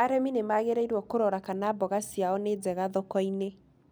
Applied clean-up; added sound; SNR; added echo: none; none; none; none.